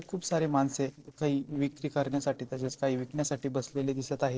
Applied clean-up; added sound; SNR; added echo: neural separator model SepFormer DNS4.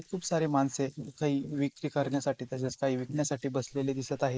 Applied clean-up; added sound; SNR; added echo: neural mask model Resemble Enhance denoiser.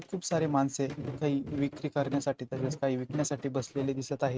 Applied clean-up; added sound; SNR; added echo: neural mask model RNNoise.